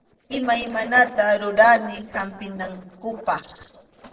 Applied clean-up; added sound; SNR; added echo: neural separator model SepFormer DNS4.